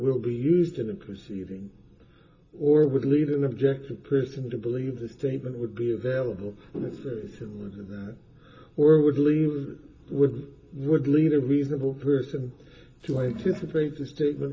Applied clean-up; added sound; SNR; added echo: none; Sink (filling or washing) / Water; 15 dB; reverberation time 0.2 s.